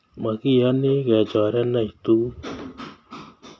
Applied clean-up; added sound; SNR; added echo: none; none; none; none.